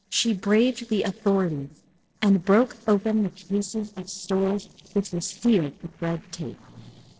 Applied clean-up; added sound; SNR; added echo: neural separator model SepFormer DNS4.